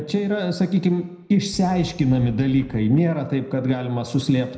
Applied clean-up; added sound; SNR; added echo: none; Wind; 19 dB; reverberation time 0.7 s.